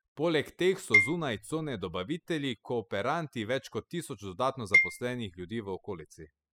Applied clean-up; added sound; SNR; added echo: classical method spectral subtraction.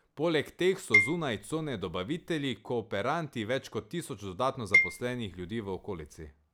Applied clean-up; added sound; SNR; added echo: none; Marimba, xylophone; -2 dB; none.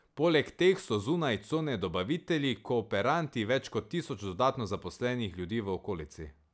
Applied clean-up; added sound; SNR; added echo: none; none; none; none.